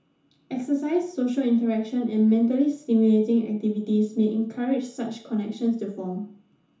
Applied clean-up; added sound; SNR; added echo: none; none; none; reverberation time 0.9 s.